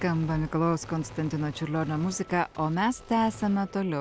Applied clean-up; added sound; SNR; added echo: none; Gunshot, gunfire; 18 dB; none.